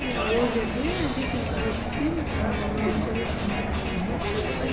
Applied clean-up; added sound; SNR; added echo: none; Crowd; -3 dB; reverberation time 1.1 s.